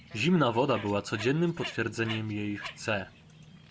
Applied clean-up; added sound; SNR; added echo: none; Bird; 16 dB; none.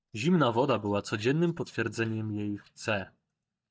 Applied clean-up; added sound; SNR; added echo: neural mask model DeepFilterNet 3.